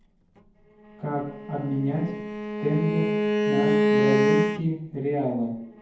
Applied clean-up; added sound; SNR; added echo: none; Bowed string instrument; -3 dB; reverberation time 0.9 s.